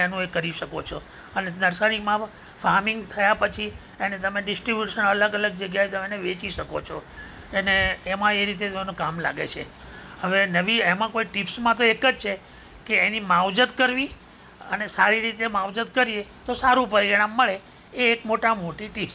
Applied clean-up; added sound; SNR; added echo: none; none; none; none.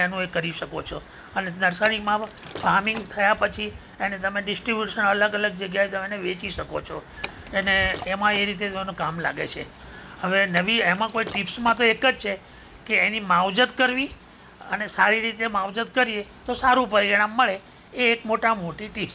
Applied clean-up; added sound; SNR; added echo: none; Liquid; 16 dB; none.